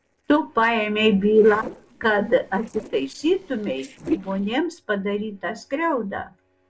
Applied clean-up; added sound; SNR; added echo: neural separator model SepFormer DNS4.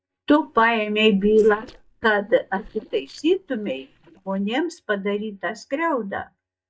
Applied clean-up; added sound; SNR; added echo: neural mask model DeepFilterNet 3.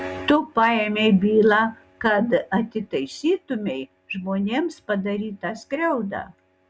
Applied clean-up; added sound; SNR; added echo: none; none; none; none.